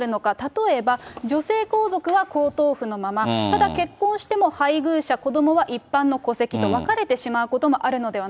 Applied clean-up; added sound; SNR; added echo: none; none; none; none.